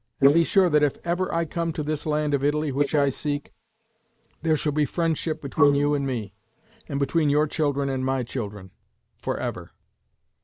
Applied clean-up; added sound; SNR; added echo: neural mask model Resemble Enhance denoiser.